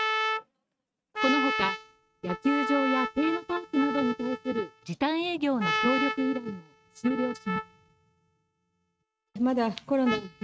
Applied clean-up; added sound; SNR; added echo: neural mask model RNNoise.